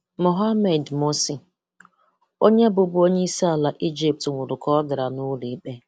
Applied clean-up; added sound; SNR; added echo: none; none; none; none.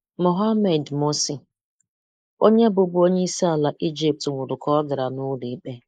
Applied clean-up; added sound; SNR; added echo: neural mask model Resemble Enhance denoiser.